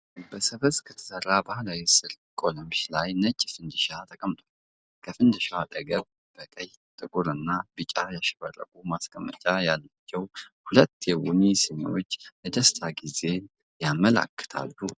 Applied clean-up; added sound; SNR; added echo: none; none; none; none.